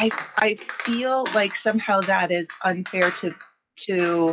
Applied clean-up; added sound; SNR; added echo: classical method log-MMSE.